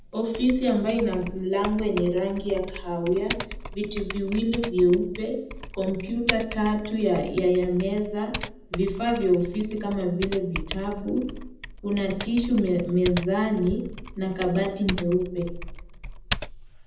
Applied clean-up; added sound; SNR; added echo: none; Typing; 8 dB; reverberation time 0.8 s.